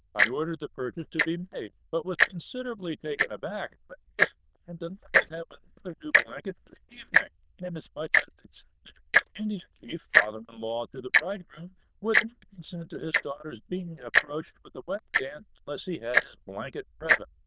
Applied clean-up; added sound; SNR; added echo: neural diffusion model UNIVERSE++.